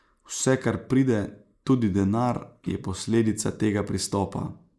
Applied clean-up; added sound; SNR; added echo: neural mask model Resemble Enhance denoiser.